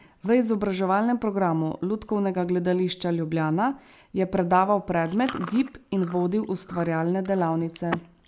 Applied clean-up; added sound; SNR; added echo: none; Chewing, mastication; 19 dB; none.